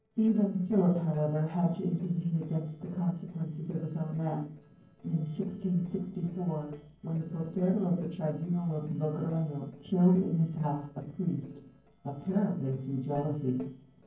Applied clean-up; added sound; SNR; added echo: neural separator model SepFormer DNS4.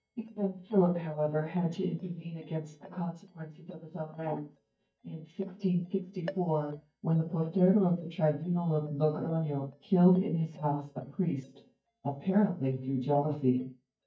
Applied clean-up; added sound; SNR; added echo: neural mask model DeepFilterNet 3.